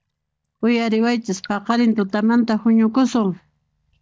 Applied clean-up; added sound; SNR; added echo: neural mask model DeepFilterNet 3.